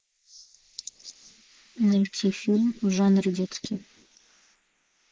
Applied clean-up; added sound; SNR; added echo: neural mask model Resemble Enhance denoiser.